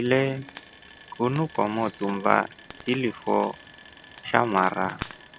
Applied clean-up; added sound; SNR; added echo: none; Frying (food); 13 dB; none.